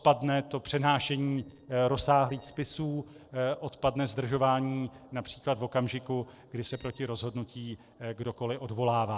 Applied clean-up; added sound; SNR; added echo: neural separator model SepFormer DNS4.